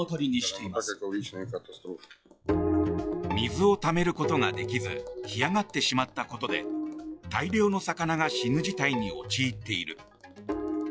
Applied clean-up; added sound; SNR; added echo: classical method log-MMSE.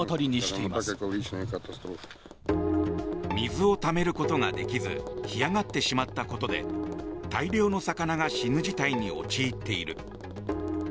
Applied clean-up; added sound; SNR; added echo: none; Bowed string instrument + Tap; 15 dB; none.